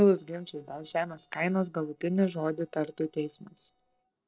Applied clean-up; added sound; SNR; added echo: neural separator model SepFormer DNS4.